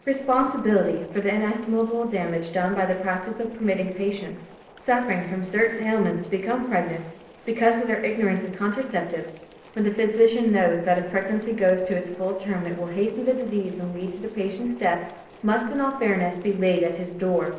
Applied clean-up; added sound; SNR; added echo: neural separator model SepFormer DNS4.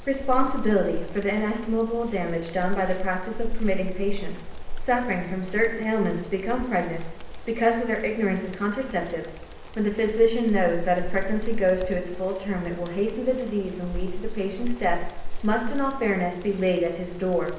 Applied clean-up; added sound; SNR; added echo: none; Insect; 3 dB; reverberation time 0.8 s.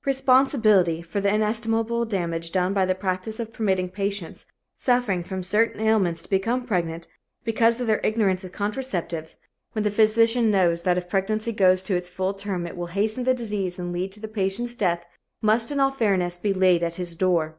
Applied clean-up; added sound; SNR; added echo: none; none; none; none.